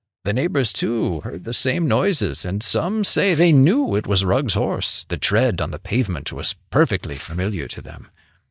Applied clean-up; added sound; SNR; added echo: neural mask model DeepFilterNet 3.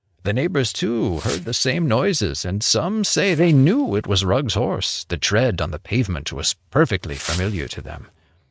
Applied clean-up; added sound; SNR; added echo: neural mask model RNNoise.